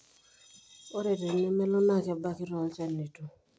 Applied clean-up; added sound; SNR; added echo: none; none; none; none.